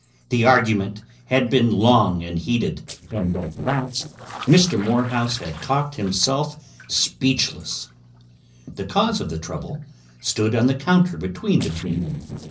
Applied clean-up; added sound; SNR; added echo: neural separator model SepFormer DNS4.